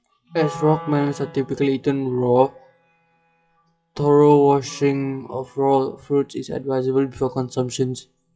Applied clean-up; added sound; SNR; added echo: classical method WPE with log-MMSE.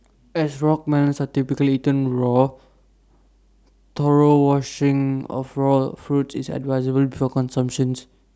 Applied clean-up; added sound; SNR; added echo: none; none; none; none.